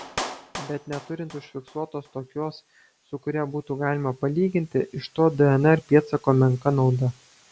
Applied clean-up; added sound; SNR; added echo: none; Clapping; 19 dB; none.